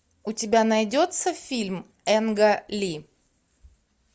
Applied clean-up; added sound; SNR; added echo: none; none; none; none.